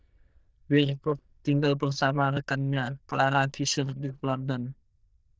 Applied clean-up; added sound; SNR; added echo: neural diffusion model UNIVERSE++.